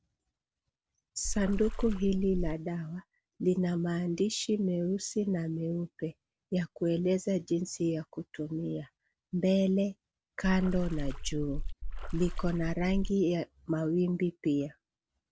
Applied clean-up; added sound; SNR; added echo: none; Water / Splash, splatter; 2 dB; none.